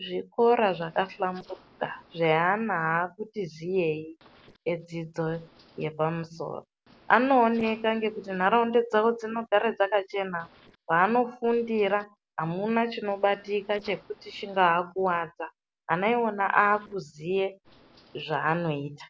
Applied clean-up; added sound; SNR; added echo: neural separator model SepFormer DNS4.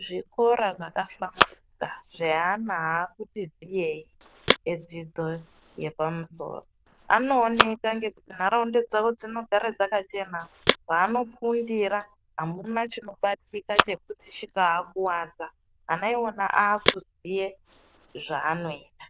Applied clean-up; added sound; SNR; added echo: neural diffusion model UNIVERSE++.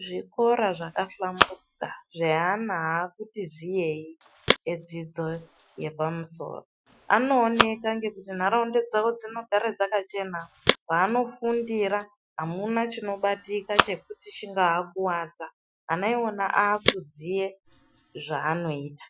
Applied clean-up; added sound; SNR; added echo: classical method Wiener filter.